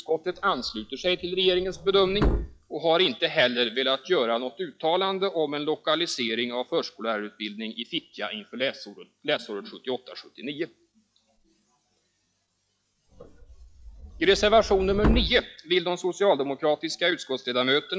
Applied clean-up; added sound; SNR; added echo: classical method log-MMSE.